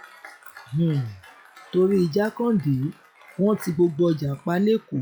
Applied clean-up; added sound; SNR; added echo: classical method log-MMSE.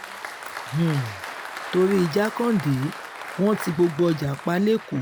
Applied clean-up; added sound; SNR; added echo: none; Applause; 12 dB; none.